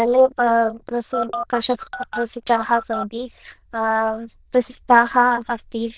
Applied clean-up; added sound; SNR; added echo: neural diffusion model UNIVERSE++.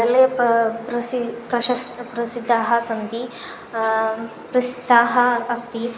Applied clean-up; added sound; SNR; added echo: none; none; none; none.